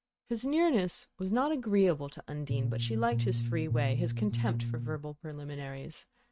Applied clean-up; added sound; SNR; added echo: neural mask model RNNoise.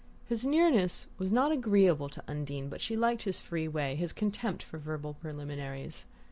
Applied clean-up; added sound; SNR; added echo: none; none; none; none.